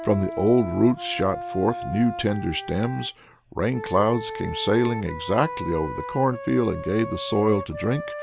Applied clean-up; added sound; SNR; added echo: none; Wind instrument, woodwind instrument; 10 dB; none.